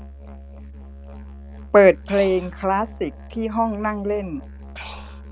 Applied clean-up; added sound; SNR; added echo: none; Breathing + Musical instrument; 15 dB; none.